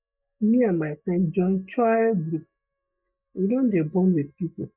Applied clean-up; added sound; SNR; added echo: neural mask model DeepFilterNet 3.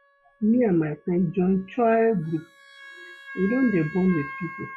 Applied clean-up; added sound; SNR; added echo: classical method log-MMSE.